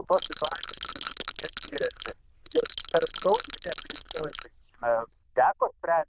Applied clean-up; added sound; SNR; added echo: neural diffusion model UNIVERSE++.